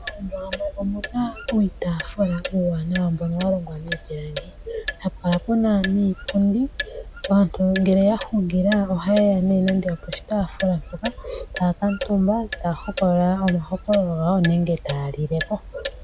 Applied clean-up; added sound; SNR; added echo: none; Clock; 12 dB; none.